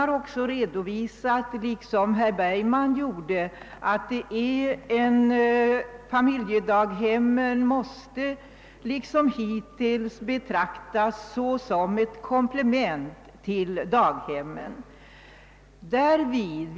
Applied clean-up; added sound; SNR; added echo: none; none; none; none.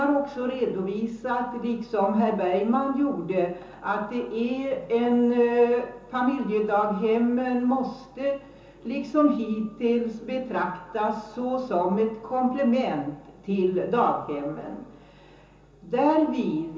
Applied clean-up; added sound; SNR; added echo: none; none; none; reverberation time 0.6 s.